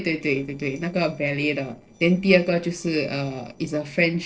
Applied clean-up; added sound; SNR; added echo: neural separator model SepFormer DNS4.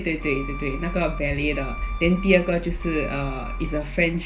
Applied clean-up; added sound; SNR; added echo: none; Bowed string instrument; 15 dB; reverberation time 0.2 s.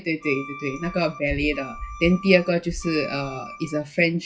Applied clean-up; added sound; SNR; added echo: classical method WPE with log-MMSE.